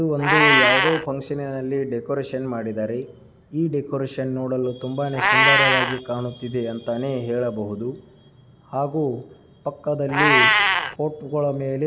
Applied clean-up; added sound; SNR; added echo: none; Meow; -1 dB; none.